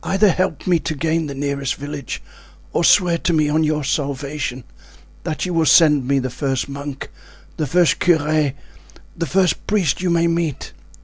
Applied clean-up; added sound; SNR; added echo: none; none; none; none.